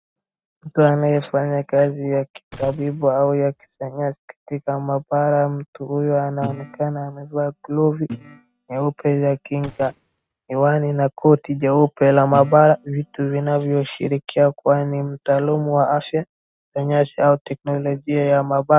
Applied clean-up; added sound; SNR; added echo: neural mask model RNNoise.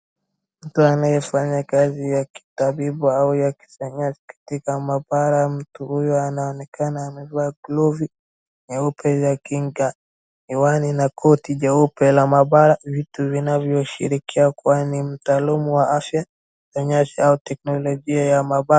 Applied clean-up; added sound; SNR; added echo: none; none; none; none.